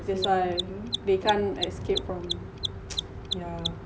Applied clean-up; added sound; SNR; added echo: none; Mechanisms; 7 dB; none.